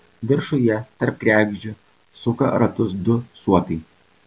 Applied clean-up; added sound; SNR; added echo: none; none; none; none.